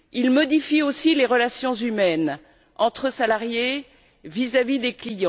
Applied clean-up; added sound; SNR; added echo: none; none; none; none.